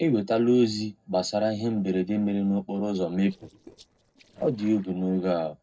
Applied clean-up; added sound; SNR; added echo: neural separator model SepFormer DNS4.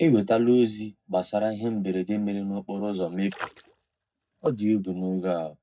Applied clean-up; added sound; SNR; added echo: neural mask model DeepFilterNet 3.